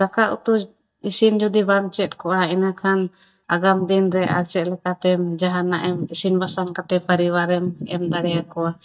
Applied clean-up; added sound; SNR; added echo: neural mask model DeepFilterNet 3.